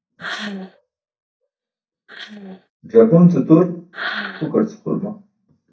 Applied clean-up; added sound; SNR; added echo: neural mask model DeepFilterNet 3.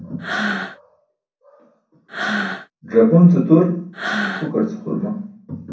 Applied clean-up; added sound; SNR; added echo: none; Breathing; 9 dB; reverberation time 0.6 s.